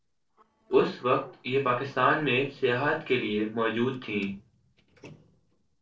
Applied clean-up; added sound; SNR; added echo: neural separator model SepFormer DNS4.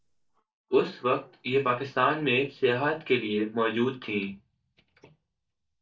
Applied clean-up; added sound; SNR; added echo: neural mask model DeepFilterNet 3.